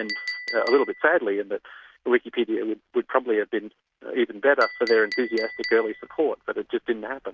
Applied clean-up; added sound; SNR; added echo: none; Chink, clink; 14 dB; none.